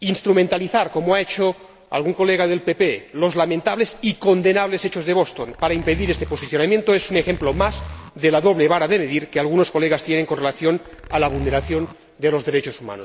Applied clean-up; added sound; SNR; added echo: none; Zipper (clothing); 13 dB; none.